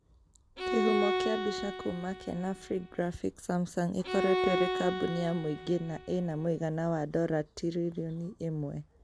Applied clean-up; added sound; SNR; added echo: none; Bowed string instrument; 3 dB; none.